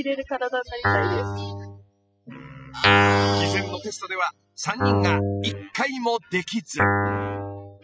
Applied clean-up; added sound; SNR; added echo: classical method spectral subtraction.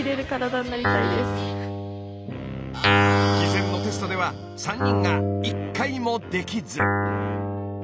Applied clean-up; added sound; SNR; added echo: none; Guitar; -4 dB; none.